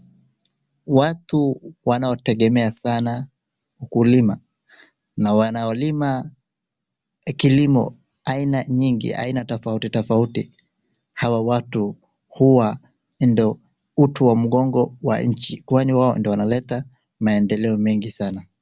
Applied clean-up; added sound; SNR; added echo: none; none; none; none.